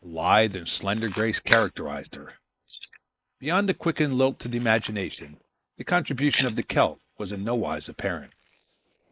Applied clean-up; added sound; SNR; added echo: neural mask model Resemble Enhance denoiser.